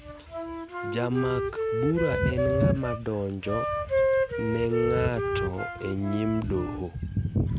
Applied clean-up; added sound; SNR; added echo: none; Wind instrument, woodwind instrument; 1 dB; none.